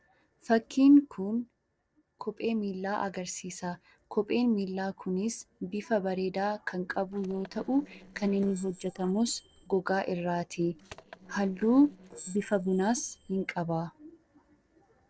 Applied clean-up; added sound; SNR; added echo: neural separator model SepFormer DNS4.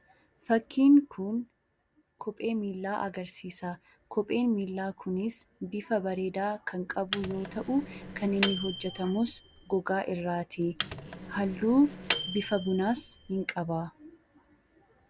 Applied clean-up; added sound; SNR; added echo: none; Microwave oven; 6 dB; none.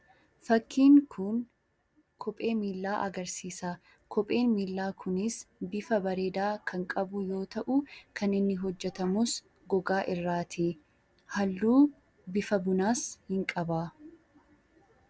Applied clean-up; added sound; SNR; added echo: none; none; none; none.